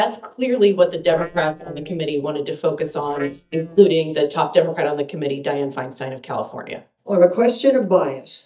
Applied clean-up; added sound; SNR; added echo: neural mask model DeepFilterNet 3.